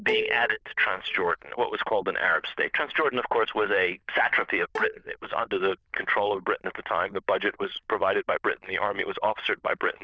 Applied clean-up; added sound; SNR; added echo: neural diffusion model UNIVERSE++.